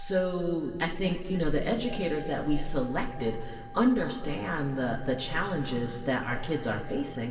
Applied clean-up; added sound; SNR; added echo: none; Wind instrument, woodwind instrument; 19 dB; reverberation time 2.7 s.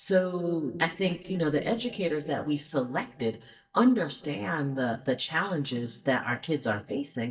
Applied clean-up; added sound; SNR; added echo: neural mask model DeepFilterNet 3.